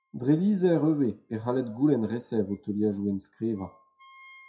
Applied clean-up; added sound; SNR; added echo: classical method WPE with log-MMSE.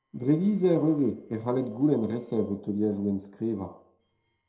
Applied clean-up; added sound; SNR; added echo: neural separator model SepFormer DNS4.